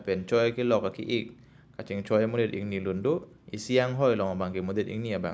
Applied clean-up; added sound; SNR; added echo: none; none; none; none.